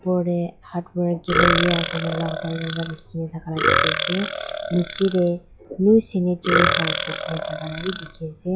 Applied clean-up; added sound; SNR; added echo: classical method log-MMSE.